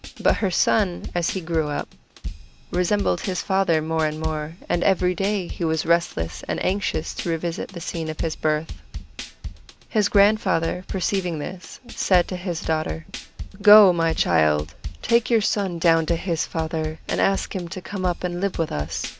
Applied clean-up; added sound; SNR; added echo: none; Drum / Drum kit; 10 dB; none.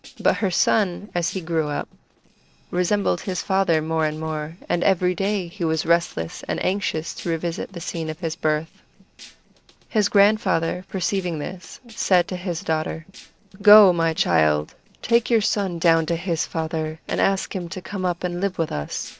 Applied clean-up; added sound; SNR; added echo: neural separator model SepFormer DNS4.